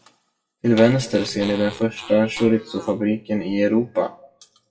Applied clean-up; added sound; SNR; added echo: classical method WPE with log-MMSE.